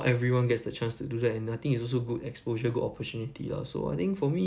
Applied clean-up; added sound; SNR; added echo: none; none; none; none.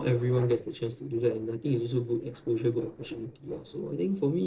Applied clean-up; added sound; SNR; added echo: neural separator model SepFormer DNS4.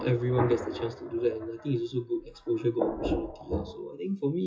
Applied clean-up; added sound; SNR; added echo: classical method WPE with log-MMSE.